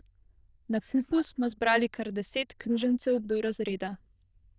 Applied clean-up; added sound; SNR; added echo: neural diffusion model UNIVERSE++.